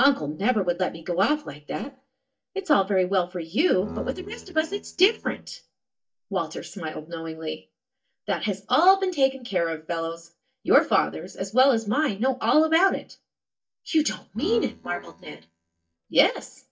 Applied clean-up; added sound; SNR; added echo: neural mask model DeepFilterNet 3.